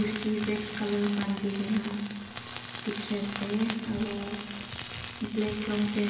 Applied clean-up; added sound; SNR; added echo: none; Tools; 9 dB; reverberation time 1.3 s.